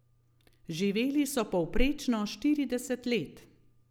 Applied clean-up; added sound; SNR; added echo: none; none; none; none.